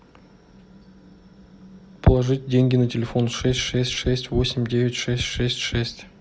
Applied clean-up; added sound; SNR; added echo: none; none; none; none.